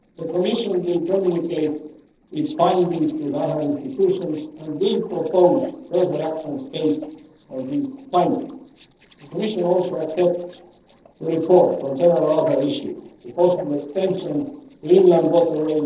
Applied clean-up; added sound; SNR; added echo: neural separator model SepFormer DNS4.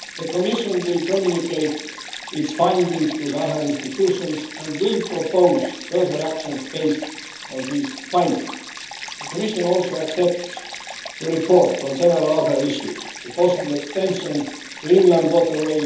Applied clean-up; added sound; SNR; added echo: none; Stream; 13 dB; reverberation time 0.8 s.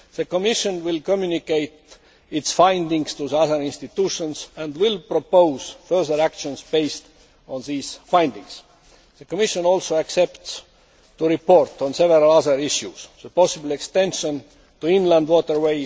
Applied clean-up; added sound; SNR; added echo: none; none; none; none.